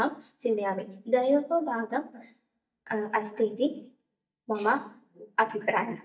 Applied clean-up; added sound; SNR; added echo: neural mask model DeepFilterNet 3.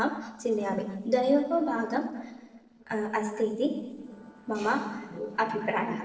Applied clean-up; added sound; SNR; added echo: neural separator model SepFormer DNS4.